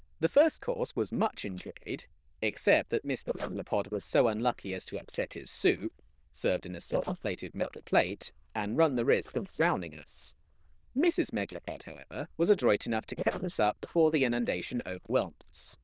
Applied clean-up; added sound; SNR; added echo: neural diffusion model UNIVERSE++.